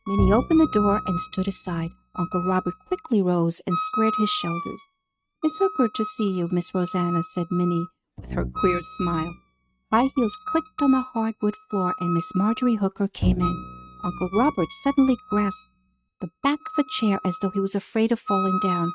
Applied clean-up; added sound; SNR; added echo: neural mask model RNNoise.